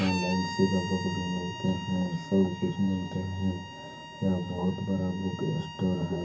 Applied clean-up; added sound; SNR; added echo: none; Bowed string instrument; 11 dB; reverberation time 0.4 s.